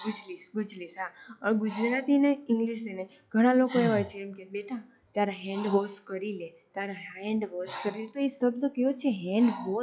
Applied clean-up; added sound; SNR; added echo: classical method log-MMSE.